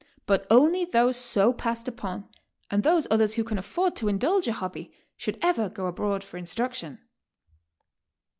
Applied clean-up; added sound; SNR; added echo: none; none; none; none.